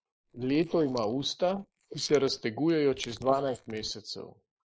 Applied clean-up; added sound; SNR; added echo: neural mask model Resemble Enhance denoiser.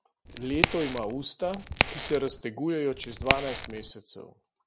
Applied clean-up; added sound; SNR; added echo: none; Crack; -1 dB; none.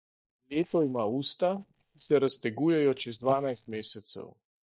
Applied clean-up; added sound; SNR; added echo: neural mask model DeepFilterNet 3.